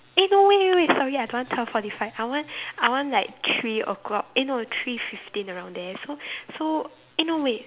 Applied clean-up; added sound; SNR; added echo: none; none; none; none.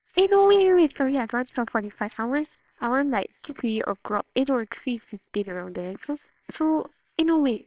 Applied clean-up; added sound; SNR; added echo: neural separator model SepFormer WHAMR!.